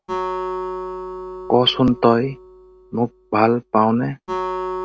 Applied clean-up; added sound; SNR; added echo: none; Acoustic guitar; 9 dB; none.